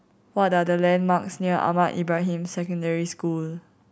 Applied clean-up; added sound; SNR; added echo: none; none; none; none.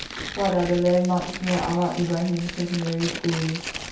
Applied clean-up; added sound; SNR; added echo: none; Tearing; 10 dB; reverberation time 0.6 s.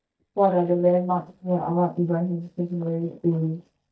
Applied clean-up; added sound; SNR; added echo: neural mask model DeepFilterNet 3.